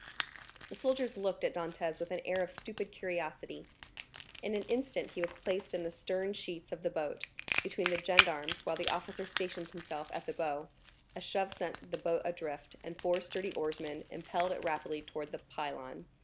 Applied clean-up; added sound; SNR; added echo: none; Crackle; 1 dB; none.